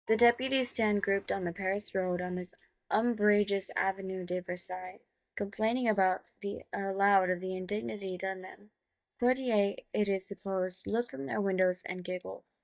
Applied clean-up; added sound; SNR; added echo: neural mask model DeepFilterNet 3.